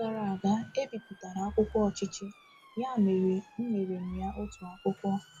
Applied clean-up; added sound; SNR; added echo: none; Breathing + Motor vehicle (road) / Siren; 19 dB; none.